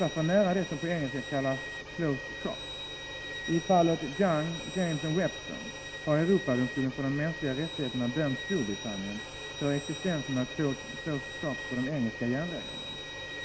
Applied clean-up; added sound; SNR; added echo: none; Bowed string instrument; 9 dB; none.